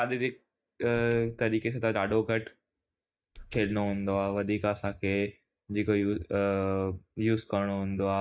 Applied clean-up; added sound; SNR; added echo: neural mask model DeepFilterNet 3.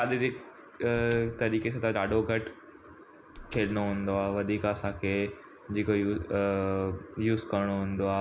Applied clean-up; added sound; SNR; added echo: none; Squeak / Slam / Wood; 19 dB; none.